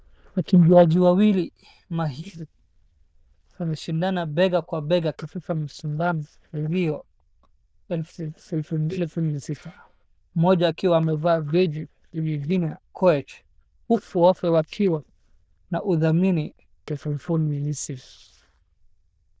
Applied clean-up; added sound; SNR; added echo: neural diffusion model UNIVERSE++.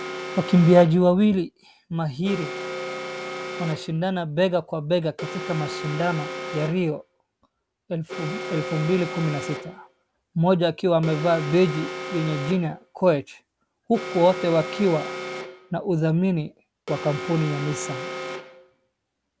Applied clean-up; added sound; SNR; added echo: none; Alarm; 11 dB; none.